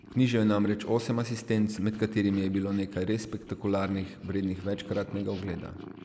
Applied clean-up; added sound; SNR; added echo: none; Purr; 18 dB; none.